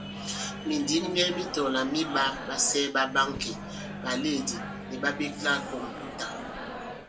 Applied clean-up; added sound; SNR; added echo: none; Microwave oven; 8 dB; reverberation time 0.2 s.